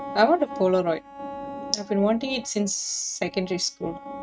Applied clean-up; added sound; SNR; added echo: neural mask model RNNoise.